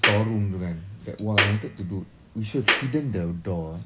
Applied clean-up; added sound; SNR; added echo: none; Clapping; 1 dB; none.